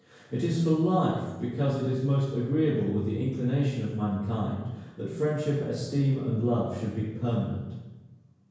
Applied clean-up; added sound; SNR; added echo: none; none; none; reverberation time 1.0 s.